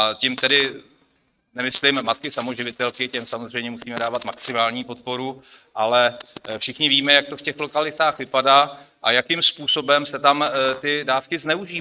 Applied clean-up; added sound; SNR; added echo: neural mask model RNNoise.